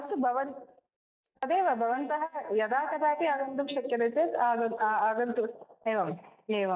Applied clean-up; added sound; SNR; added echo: neural mask model DeepFilterNet 3.